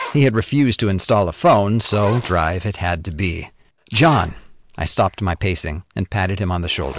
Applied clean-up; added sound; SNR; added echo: none; Zipper (clothing); 19 dB; none.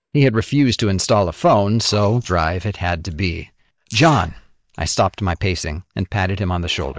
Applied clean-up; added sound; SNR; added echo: neural mask model DeepFilterNet 3.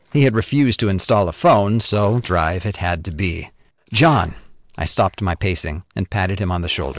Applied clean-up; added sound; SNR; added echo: neural separator model SepFormer DNS4.